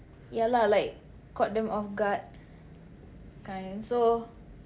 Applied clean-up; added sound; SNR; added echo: none; none; none; none.